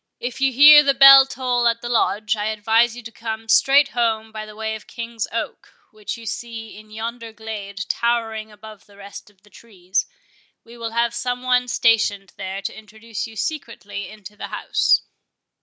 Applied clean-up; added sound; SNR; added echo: none; none; none; none.